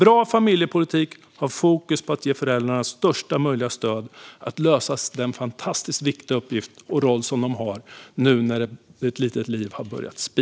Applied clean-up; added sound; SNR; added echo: none; none; none; none.